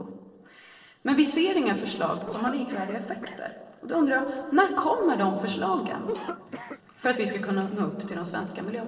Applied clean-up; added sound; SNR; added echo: neural separator model SepFormer DNS4.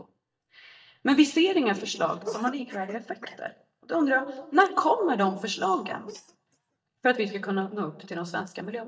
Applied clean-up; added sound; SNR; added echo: neural mask model DeepFilterNet 3.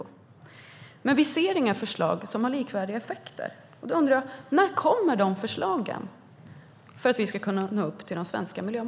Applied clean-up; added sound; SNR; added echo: none; none; none; none.